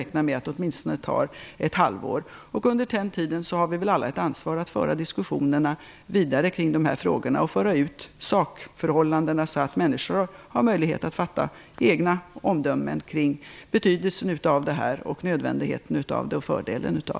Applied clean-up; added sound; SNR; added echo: none; none; none; none.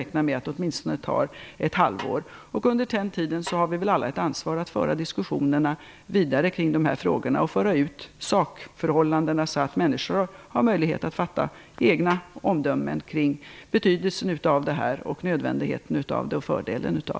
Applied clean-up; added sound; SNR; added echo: none; Snare drum; 19 dB; none.